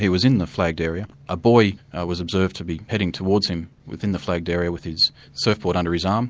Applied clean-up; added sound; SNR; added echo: none; none; none; none.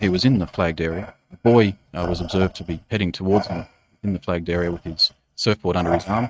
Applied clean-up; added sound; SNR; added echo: neural mask model RNNoise.